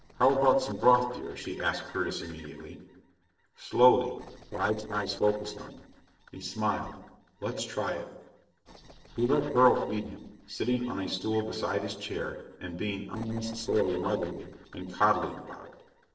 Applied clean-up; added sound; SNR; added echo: neural separator model SepFormer DNS4.